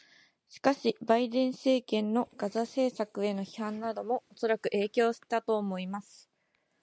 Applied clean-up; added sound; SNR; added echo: none; none; none; none.